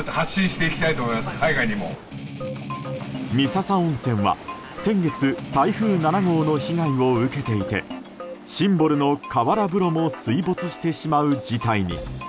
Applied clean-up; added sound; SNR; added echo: none; Strum; 10 dB; none.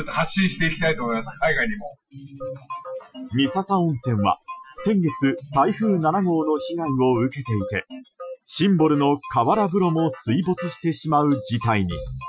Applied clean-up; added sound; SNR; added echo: classical method Wiener filter.